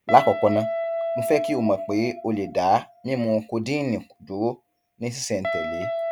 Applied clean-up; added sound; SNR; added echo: none; Guitar; 6 dB; none.